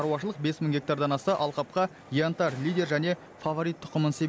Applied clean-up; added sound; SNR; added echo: none; none; none; none.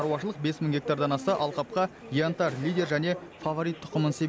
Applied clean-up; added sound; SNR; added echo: none; Subway, metro, underground; 14 dB; none.